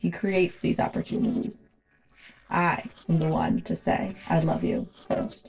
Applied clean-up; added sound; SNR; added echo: neural separator model SepFormer DNS4.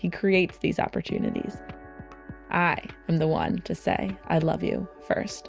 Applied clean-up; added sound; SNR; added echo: none; none; none; none.